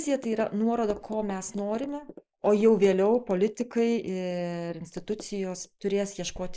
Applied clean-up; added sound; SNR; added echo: neural mask model Resemble Enhance denoiser.